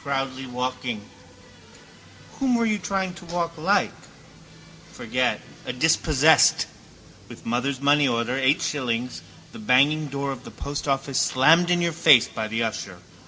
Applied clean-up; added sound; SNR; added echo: none; none; none; none.